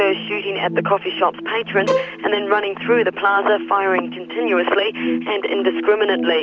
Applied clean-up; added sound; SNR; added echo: none; Bowed string instrument; 6 dB; none.